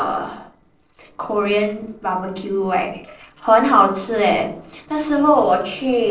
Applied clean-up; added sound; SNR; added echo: neural separator model SepFormer DNS4.